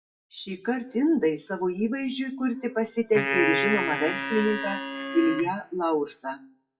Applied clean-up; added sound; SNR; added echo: classical method WPE with log-MMSE.